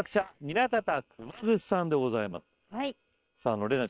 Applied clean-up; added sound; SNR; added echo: neural separator model SepFormer WHAM!.